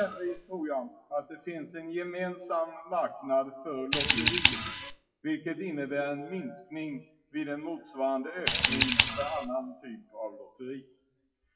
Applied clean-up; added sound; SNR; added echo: classical method WPE with log-MMSE.